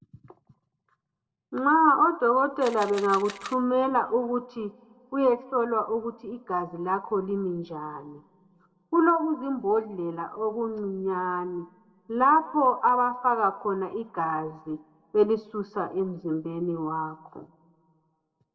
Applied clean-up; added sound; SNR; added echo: none; Camera; 17 dB; reverberation time 1.1 s.